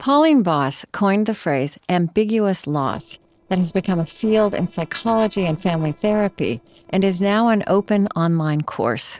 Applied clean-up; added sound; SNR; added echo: neural separator model SepFormer DNS4.